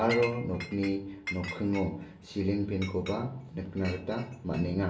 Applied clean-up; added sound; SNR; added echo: none; Chink, clink; 13 dB; reverberation time 0.2 s.